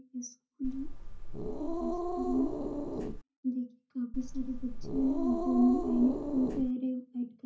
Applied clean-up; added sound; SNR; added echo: none; Growling; 2 dB; reverberation time 0.5 s.